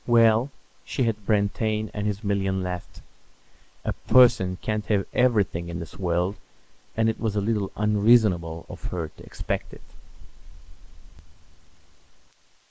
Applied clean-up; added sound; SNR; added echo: neural mask model Resemble Enhance denoiser.